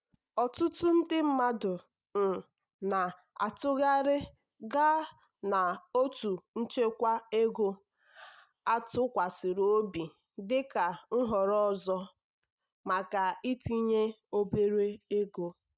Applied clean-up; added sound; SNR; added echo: neural mask model DeepFilterNet 3.